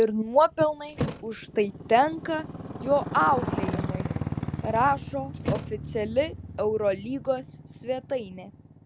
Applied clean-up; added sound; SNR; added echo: none; Motorcycle + Thump, thud; 7 dB; none.